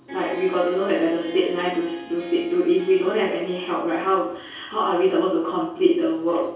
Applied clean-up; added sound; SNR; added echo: none; Harp; 19 dB; reverberation time 0.6 s.